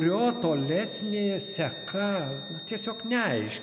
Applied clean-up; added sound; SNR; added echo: none; Wind instrument, woodwind instrument; 13 dB; none.